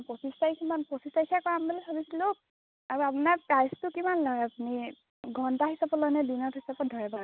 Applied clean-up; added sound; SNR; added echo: none; none; none; none.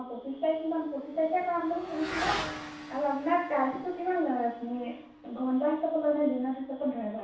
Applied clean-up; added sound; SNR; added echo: none; Motorcycle / Accelerating, revving, vroom; 12 dB; reverberation time 0.7 s.